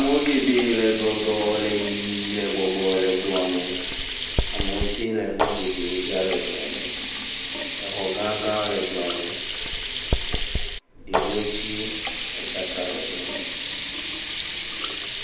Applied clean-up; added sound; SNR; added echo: none; Sink (filling or washing); -5 dB; reverberation time 0.9 s.